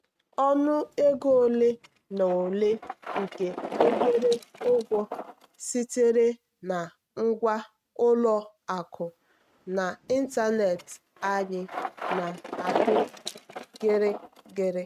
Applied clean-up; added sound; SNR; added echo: neural mask model RNNoise.